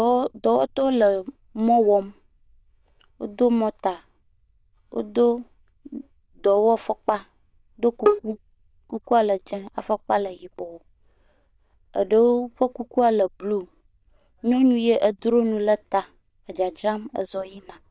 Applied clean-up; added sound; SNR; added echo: neural diffusion model UNIVERSE++.